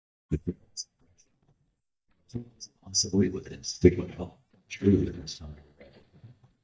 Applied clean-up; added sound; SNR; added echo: neural mask model DeepFilterNet 3.